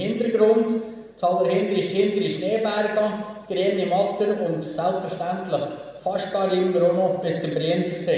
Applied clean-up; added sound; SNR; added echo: none; none; none; reverberation time 1.2 s.